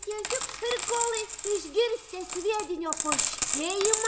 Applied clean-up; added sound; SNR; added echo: none; Coin (dropping); 1 dB; none.